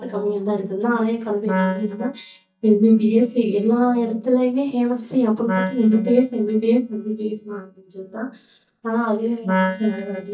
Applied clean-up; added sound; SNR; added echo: neural mask model DeepFilterNet 3.